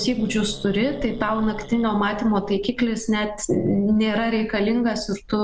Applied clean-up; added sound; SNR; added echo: none; Growling; 16 dB; none.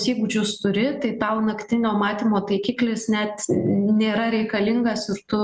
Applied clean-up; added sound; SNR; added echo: none; none; none; none.